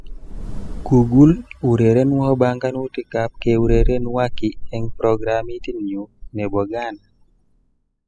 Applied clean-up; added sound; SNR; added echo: classical method spectral subtraction.